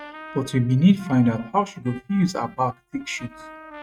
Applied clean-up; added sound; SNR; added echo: neural mask model RNNoise.